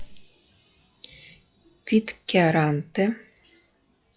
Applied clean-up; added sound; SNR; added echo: classical method log-MMSE.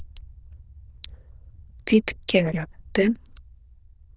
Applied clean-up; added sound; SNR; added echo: neural diffusion model UNIVERSE++.